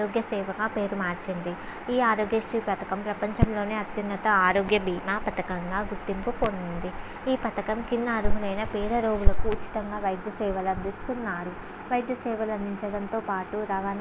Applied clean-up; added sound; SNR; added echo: none; none; none; none.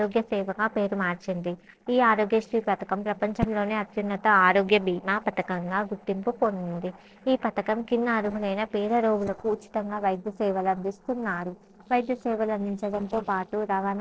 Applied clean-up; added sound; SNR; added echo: neural separator model SepFormer DNS4.